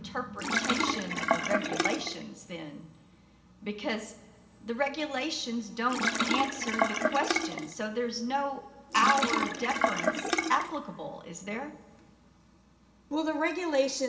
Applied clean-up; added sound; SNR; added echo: none; Sink (filling or washing); -1 dB; reverberation time 1.7 s.